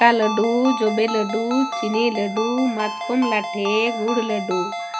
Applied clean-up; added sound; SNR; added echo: none; Ringtone; 7 dB; none.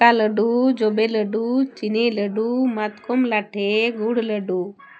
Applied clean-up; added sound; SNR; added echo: none; none; none; none.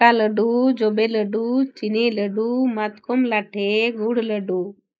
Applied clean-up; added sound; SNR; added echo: neural mask model Resemble Enhance denoiser.